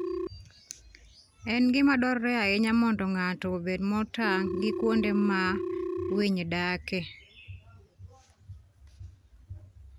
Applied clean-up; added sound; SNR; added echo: none; Telephone; 9 dB; none.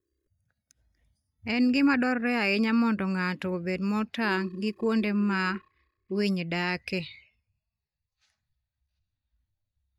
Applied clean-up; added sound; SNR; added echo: neural mask model DeepFilterNet 3.